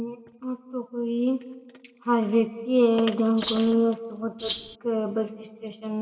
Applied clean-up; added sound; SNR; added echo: none; Rattle (instrument); 9 dB; reverberation time 2.0 s.